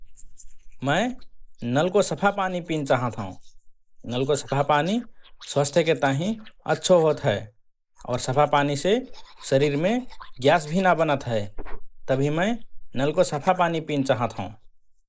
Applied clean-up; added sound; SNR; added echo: neural mask model Resemble Enhance denoiser.